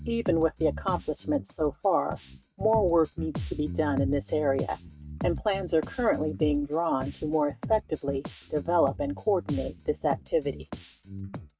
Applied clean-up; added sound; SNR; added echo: neural mask model RNNoise.